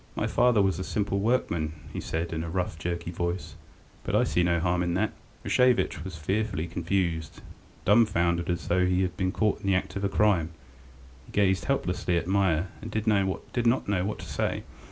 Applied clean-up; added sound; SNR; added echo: none; none; none; none.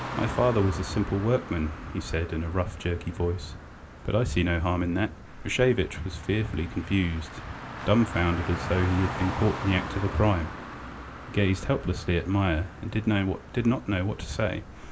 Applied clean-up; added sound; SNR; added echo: none; Car; 11 dB; none.